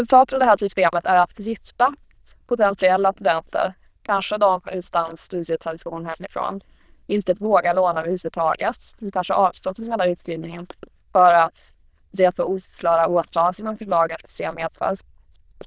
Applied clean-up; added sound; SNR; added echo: neural diffusion model UNIVERSE++.